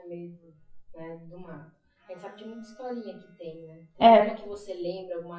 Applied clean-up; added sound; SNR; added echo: classical method WPE with log-MMSE.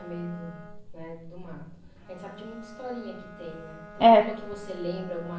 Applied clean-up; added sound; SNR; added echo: none; Bowed string instrument; 19 dB; reverberation time 0.5 s.